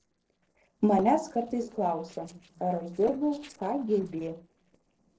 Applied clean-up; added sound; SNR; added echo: neural separator model SepFormer DNS4.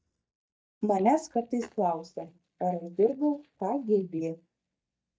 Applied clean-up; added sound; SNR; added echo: neural mask model DeepFilterNet 3.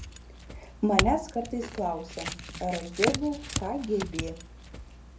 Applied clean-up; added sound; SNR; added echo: none; Chink, clink / Domestic sounds, home sounds; 3 dB; reverberation time 0.3 s.